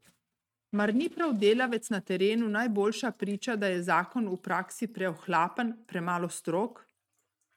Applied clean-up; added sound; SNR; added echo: neural mask model RNNoise.